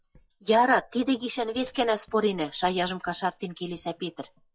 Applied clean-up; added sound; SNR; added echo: classical method log-MMSE.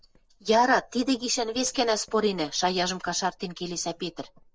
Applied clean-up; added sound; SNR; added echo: neural separator model SepFormer DNS4.